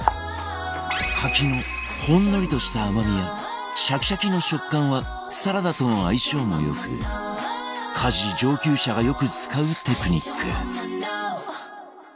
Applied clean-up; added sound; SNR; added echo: none; Wind instrument, woodwind instrument; 20 dB; none.